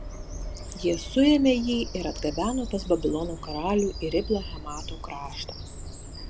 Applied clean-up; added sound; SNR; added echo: none; Bird vocalization, bird call, bird song; 9 dB; none.